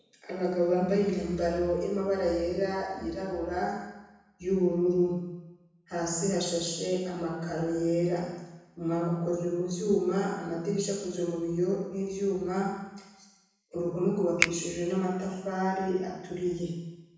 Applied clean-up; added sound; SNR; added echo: none; Finger snapping; 7 dB; reverberation time 1.1 s.